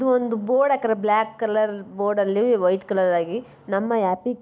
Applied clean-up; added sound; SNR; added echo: none; none; none; none.